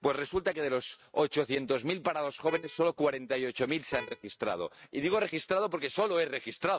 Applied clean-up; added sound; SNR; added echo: neural mask model RNNoise.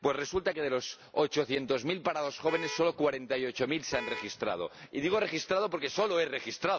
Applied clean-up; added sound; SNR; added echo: none; Vehicle horn, car horn, honking; 11 dB; none.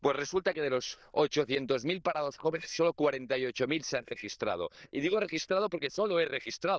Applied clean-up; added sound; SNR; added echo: neural diffusion model UNIVERSE++.